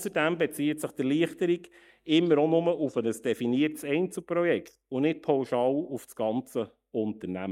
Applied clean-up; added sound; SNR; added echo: neural mask model DeepFilterNet 3.